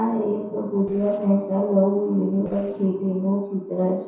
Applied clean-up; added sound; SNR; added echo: neural separator model SepFormer DNS4.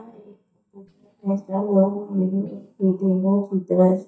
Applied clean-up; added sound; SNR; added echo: neural mask model DeepFilterNet 3.